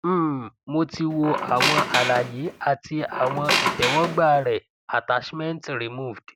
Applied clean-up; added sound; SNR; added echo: none; Squeak; 1 dB; none.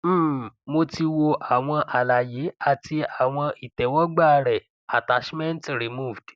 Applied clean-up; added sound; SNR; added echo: none; none; none; none.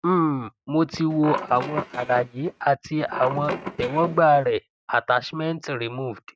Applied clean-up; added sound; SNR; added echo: neural mask model RNNoise.